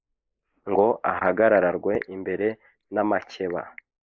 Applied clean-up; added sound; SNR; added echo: neural mask model Resemble Enhance denoiser.